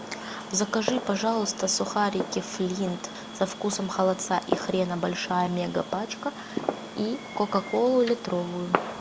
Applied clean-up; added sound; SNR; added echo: none; Fireworks; 8 dB; none.